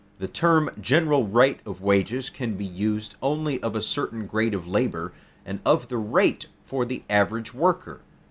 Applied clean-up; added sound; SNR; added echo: none; none; none; none.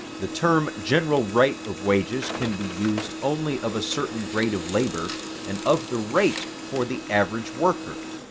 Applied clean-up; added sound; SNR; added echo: none; Printer; 9 dB; none.